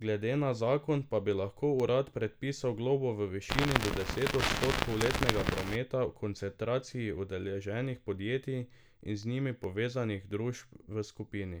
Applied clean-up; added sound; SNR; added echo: none; Crackle; -1 dB; none.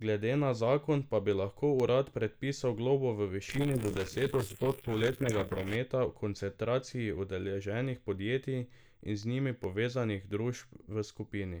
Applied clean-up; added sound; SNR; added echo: neural mask model Resemble Enhance denoiser.